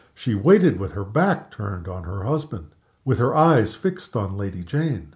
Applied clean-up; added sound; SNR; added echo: none; none; none; none.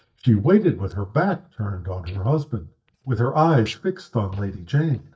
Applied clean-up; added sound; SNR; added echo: neural mask model DeepFilterNet 3.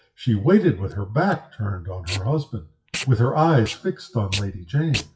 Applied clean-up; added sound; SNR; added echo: classical method WPE with log-MMSE.